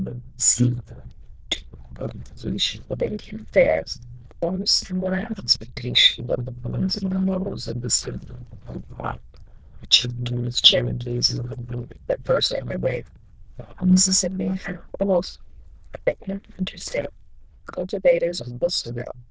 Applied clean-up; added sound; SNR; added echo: neural diffusion model UNIVERSE++.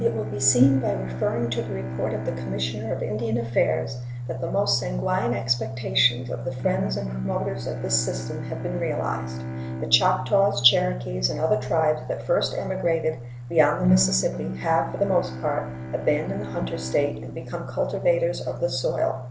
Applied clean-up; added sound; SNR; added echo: none; Bowed string instrument; 13 dB; none.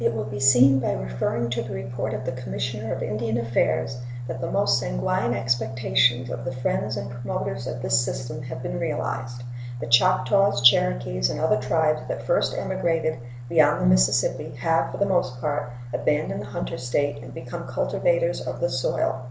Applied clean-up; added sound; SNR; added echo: none; none; none; none.